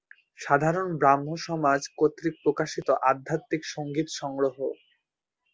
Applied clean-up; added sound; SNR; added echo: none; none; none; none.